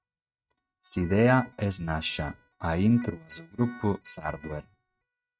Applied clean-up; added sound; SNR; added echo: neural mask model RNNoise.